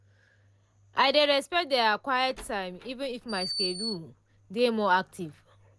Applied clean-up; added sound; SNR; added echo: none; Door; 11 dB; none.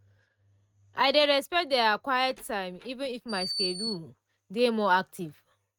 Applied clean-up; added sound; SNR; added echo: neural mask model RNNoise.